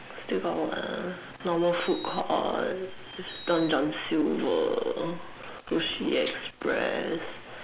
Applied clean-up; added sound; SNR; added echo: none; Bird vocalization, bird call, bird song + Tambourine; 15 dB; none.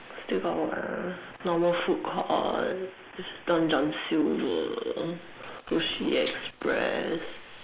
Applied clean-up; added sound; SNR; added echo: neural mask model Resemble Enhance denoiser.